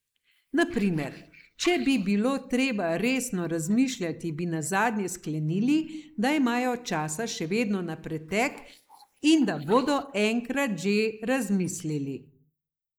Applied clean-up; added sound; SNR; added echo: neural mask model Resemble Enhance denoiser.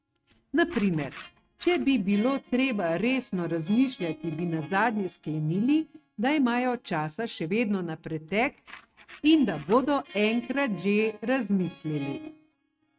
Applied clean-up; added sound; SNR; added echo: neural mask model RNNoise.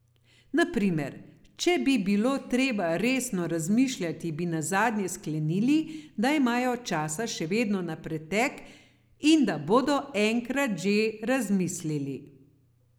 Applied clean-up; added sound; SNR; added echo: none; none; none; none.